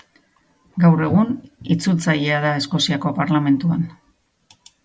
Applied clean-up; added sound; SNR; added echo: none; none; none; none.